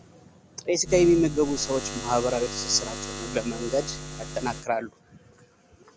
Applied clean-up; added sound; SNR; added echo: none; Buzz; 8 dB; none.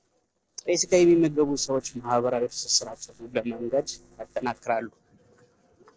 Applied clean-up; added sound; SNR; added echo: neural separator model SepFormer DNS4.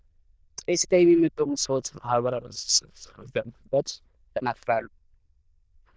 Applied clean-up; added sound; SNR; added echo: neural diffusion model UNIVERSE++.